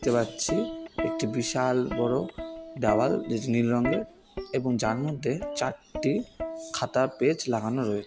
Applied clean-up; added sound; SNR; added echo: none; Plucked string instrument; 8 dB; none.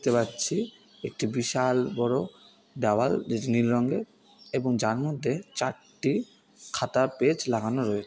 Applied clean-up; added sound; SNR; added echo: none; none; none; none.